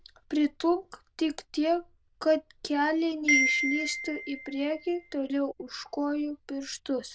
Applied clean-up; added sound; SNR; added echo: neural diffusion model UNIVERSE++.